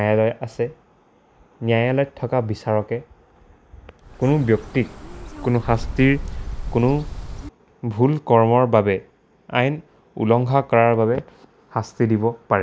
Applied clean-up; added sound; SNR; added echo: none; Bird; 10 dB; none.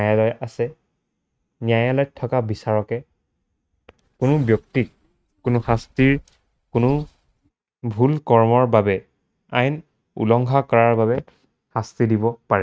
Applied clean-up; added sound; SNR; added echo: neural mask model RNNoise.